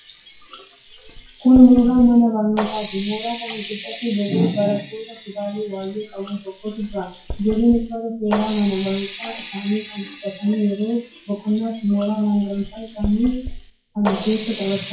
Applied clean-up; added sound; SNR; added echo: classical method WPE with log-MMSE.